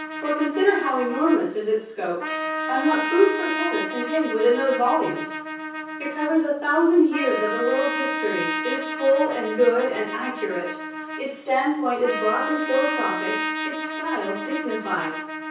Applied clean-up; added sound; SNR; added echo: none; Trumpet; 6 dB; reverberation time 0.6 s.